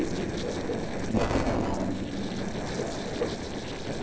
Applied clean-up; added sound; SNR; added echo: neural separator model SepFormer DNS4.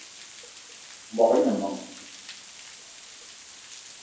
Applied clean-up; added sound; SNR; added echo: none; Water; 15 dB; reverberation time 0.6 s.